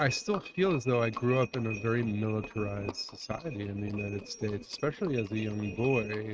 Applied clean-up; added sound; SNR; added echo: neural mask model RNNoise.